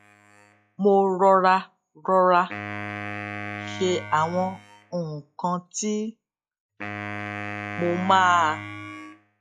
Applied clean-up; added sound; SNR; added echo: classical method log-MMSE.